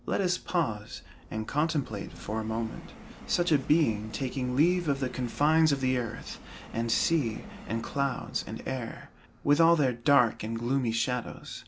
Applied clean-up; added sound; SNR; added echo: none; Subway, metro, underground; 18 dB; none.